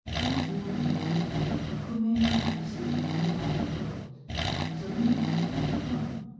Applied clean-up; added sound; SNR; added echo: none; Accelerating, revving, vroom; -3 dB; reverberation time 1.3 s.